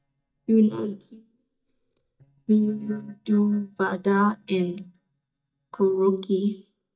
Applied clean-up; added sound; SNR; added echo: neural mask model DeepFilterNet 3.